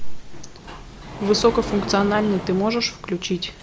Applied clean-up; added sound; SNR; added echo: none; Sliding door; 11 dB; none.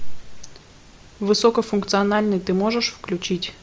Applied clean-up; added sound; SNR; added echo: none; none; none; none.